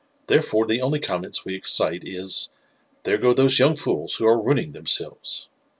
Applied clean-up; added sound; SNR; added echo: none; none; none; none.